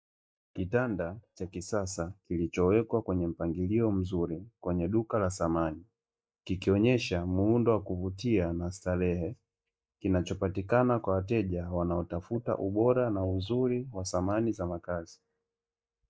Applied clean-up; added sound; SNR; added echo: neural mask model DeepFilterNet 3.